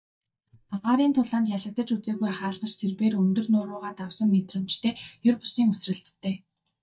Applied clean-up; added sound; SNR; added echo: neural mask model DeepFilterNet 3.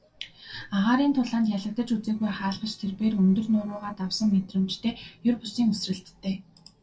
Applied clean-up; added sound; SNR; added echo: neural separator model SepFormer DNS4.